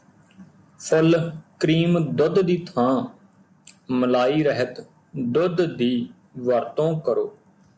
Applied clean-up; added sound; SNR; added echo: none; none; none; none.